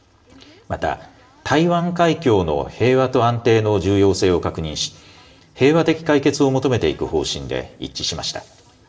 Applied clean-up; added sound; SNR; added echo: none; none; none; reverberation time 0.7 s.